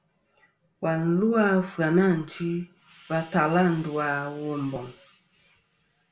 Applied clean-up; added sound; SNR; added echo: none; none; none; reverberation time 0.2 s.